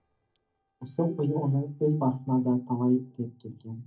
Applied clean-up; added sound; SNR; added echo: neural separator model SepFormer DNS4.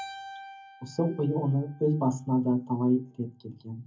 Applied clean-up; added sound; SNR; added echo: none; Keyboard (musical); 20 dB; reverberation time 0.3 s.